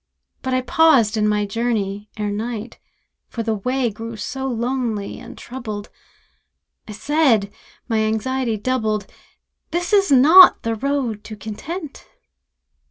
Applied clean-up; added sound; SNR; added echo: none; none; none; none.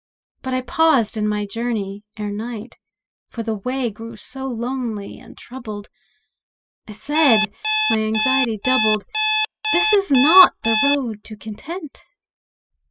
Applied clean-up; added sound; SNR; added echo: classical method spectral subtraction.